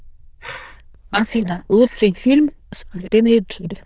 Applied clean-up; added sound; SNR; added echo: neural diffusion model UNIVERSE++.